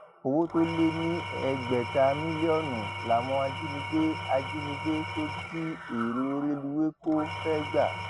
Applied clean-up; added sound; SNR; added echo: none; Engine / Tools; 7 dB; none.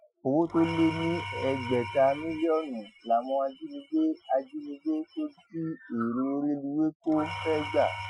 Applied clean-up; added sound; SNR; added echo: classical method Wiener filter.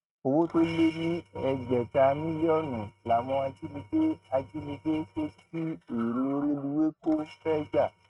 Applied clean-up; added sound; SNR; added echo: neural mask model RNNoise.